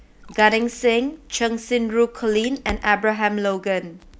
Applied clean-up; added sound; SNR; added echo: none; Crackle + Raindrop; 19 dB; none.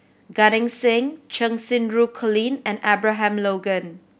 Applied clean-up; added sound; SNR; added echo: none; none; none; none.